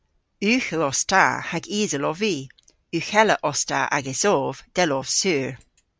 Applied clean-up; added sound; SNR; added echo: none; none; none; none.